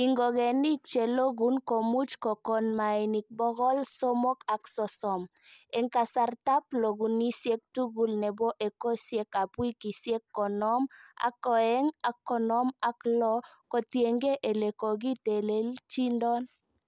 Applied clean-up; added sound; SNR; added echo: none; none; none; none.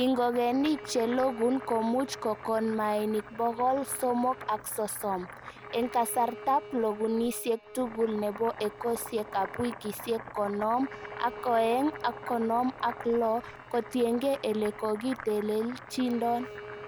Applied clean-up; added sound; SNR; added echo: none; Boiling + Bowed string instrument; 14 dB; none.